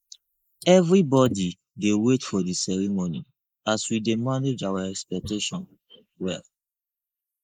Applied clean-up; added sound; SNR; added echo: neural mask model Resemble Enhance denoiser.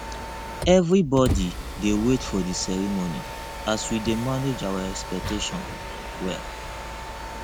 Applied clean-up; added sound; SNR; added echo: none; Mechanisms; 7 dB; none.